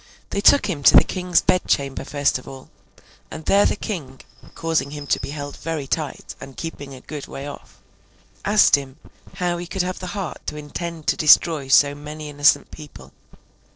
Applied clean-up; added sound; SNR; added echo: neural separator model SepFormer DNS4.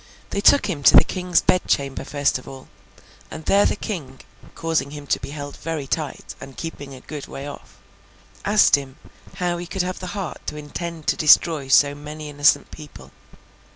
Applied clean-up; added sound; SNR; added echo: none; none; none; none.